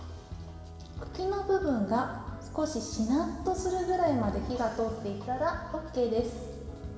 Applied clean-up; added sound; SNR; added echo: none; none; none; reverberation time 1.9 s.